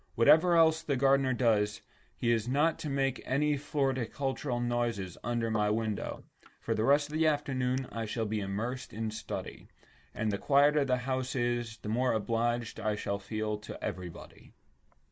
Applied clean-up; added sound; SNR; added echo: neural mask model Resemble Enhance denoiser.